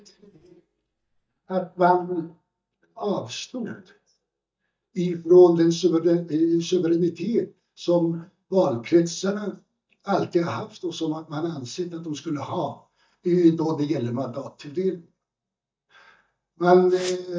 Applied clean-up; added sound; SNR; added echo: neural mask model DeepFilterNet 3.